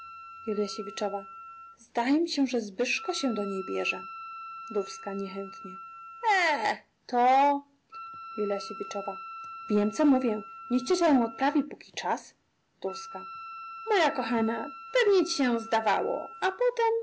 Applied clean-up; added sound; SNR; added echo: none; Wind instrument, woodwind instrument; 15 dB; none.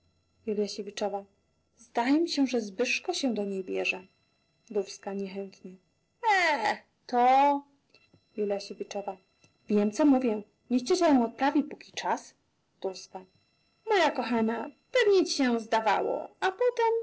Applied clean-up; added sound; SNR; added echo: neural separator model SepFormer DNS4.